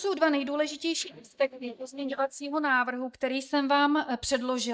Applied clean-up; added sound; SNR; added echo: neural mask model DeepFilterNet 3.